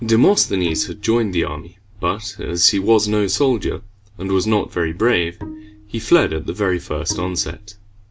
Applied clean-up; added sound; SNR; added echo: none; Bowed string instrument; 17 dB; none.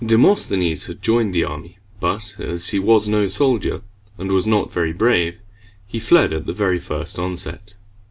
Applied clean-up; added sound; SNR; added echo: none; none; none; none.